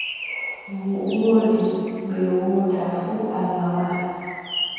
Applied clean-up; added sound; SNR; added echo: none; Bird; 12 dB; reverberation time 2.1 s.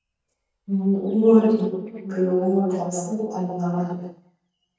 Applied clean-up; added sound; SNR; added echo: neural mask model DeepFilterNet 3.